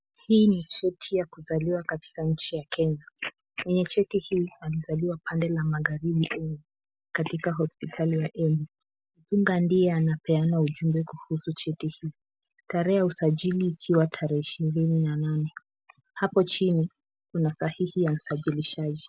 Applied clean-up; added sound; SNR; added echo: none; none; none; none.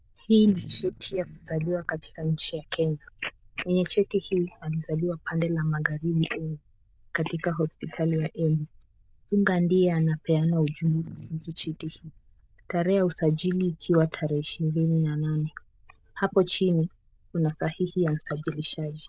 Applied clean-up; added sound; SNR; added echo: neural diffusion model UNIVERSE++.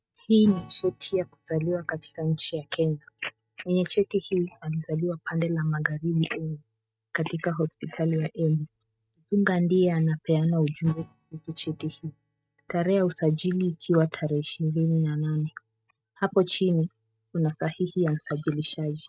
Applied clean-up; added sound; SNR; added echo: neural mask model RNNoise.